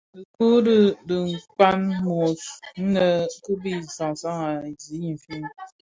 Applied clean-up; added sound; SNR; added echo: none; none; none; none.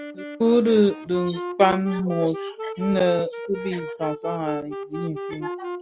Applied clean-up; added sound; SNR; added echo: none; Wind instrument, woodwind instrument; 9 dB; none.